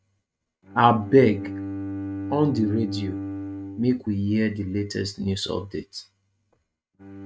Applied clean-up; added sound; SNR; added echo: neural mask model RNNoise.